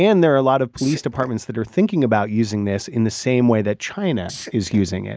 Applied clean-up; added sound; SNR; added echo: neural mask model Resemble Enhance denoiser.